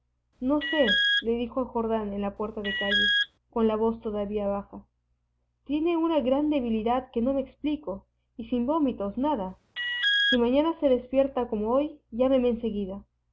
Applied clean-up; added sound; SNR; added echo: none; Alarm; 0 dB; none.